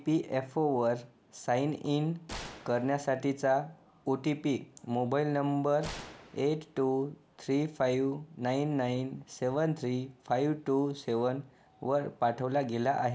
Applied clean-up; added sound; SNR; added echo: none; Gunshot, gunfire; 19 dB; none.